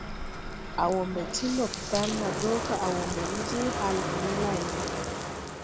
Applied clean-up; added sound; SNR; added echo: none; Bathtub (filling or washing); 1 dB; none.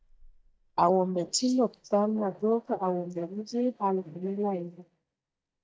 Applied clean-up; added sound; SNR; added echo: neural mask model DeepFilterNet 3.